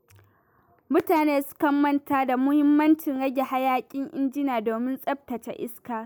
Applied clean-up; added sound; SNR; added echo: none; none; none; none.